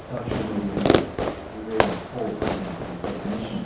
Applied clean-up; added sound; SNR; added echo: none; Fireworks; -5 dB; reverberation time 2.2 s.